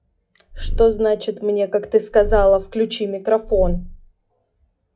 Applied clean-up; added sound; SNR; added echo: classical method log-MMSE.